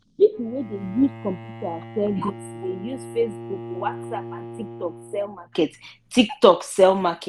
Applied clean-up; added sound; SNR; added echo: none; Bowed string instrument; 15 dB; none.